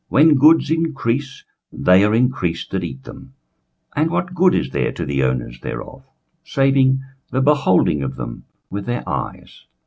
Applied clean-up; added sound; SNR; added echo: none; none; none; none.